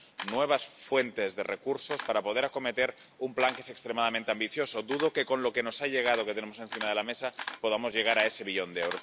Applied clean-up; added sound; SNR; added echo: none; Camera; 14 dB; none.